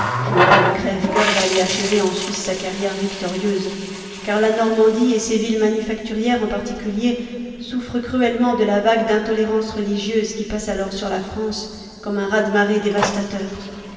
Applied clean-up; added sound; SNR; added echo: none; Water tap, faucet; 6 dB; reverberation time 2.6 s.